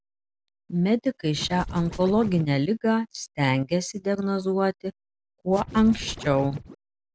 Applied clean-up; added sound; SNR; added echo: none; Scratching (performance technique); 12 dB; none.